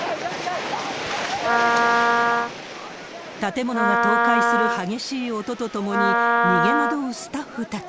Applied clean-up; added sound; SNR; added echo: none; Wind instrument, woodwind instrument; -5 dB; none.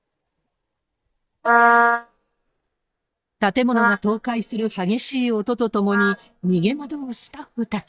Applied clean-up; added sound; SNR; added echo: neural mask model DeepFilterNet 3.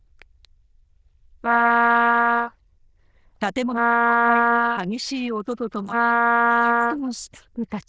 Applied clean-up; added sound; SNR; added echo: neural diffusion model UNIVERSE++.